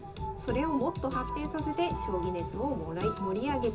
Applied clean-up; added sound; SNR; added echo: none; Rain; 13 dB; reverberation time 0.2 s.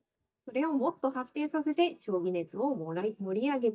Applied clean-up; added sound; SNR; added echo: neural mask model DeepFilterNet 3.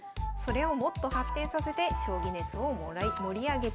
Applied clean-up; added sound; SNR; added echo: none; none; none; none.